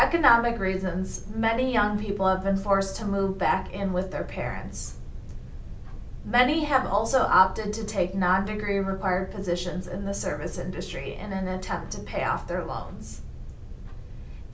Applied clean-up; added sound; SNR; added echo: none; none; none; none.